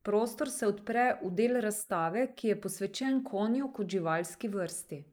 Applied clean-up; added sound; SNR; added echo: neural mask model Resemble Enhance denoiser.